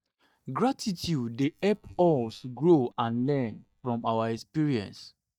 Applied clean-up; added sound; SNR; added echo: neural mask model DeepFilterNet 3.